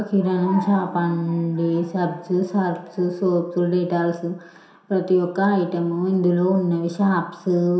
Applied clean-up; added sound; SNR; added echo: none; none; none; reverberation time 0.7 s.